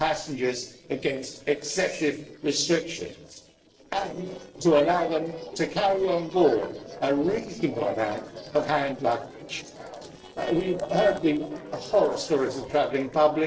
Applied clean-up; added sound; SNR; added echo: neural separator model SepFormer DNS4.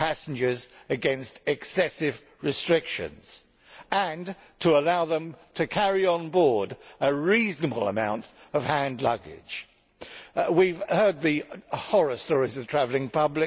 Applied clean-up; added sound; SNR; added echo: none; none; none; none.